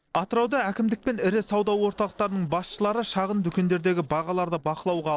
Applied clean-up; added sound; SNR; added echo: neural separator model SepFormer DNS4.